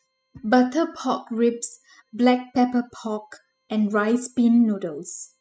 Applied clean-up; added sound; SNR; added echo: classical method spectral subtraction.